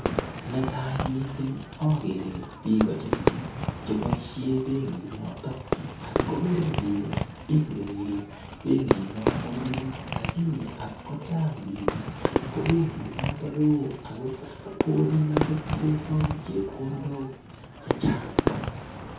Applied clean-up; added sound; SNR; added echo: none; Fireworks; 3 dB; reverberation time 0.6 s.